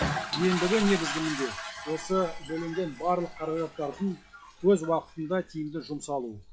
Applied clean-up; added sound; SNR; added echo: classical method WPE with log-MMSE.